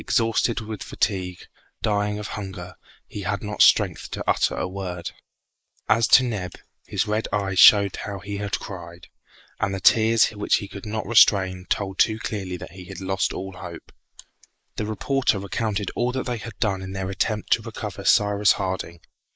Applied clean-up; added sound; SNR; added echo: neural mask model Resemble Enhance denoiser.